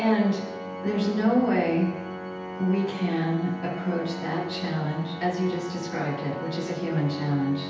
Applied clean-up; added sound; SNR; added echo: none; Organ; 9 dB; reverberation time 0.9 s.